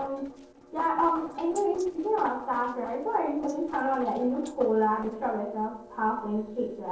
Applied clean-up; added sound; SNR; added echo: neural separator model SepFormer DNS4.